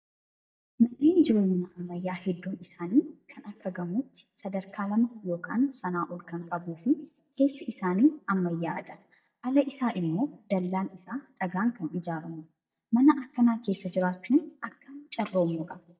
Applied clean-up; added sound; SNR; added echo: neural mask model DeepFilterNet 3.